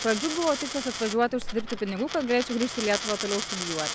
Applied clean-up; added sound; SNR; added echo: none; Coin (dropping); 6 dB; none.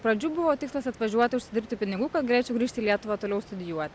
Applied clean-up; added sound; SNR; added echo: none; none; none; none.